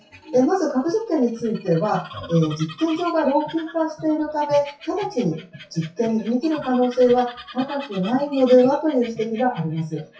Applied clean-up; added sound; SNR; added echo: classical method WPE with log-MMSE.